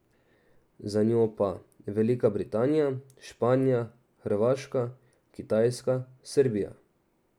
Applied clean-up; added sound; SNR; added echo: none; none; none; none.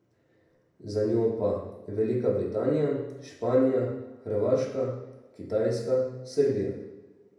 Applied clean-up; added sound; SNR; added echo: none; none; none; reverberation time 0.9 s.